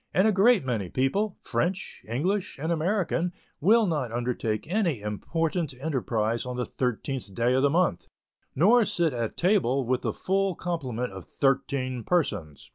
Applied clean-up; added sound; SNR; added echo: none; none; none; none.